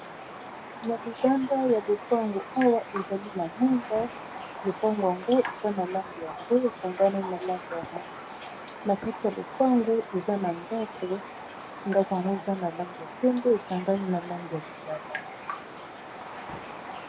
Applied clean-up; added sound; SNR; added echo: none; Raindrop; 11 dB; none.